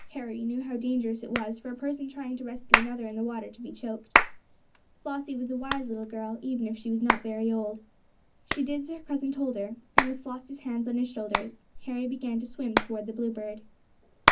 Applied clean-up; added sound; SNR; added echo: none; Hands; -1 dB; reverberation time 0.4 s.